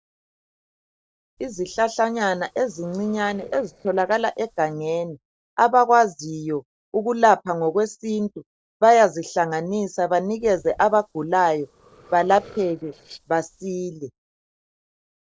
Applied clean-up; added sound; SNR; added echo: neural separator model SepFormer DNS4.